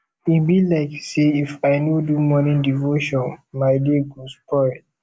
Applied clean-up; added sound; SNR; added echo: none; none; none; none.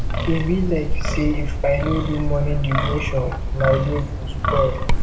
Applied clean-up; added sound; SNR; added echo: none; Wind; -2 dB; reverberation time 0.6 s.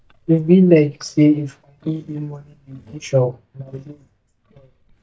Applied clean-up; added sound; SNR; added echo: neural mask model DeepFilterNet 3.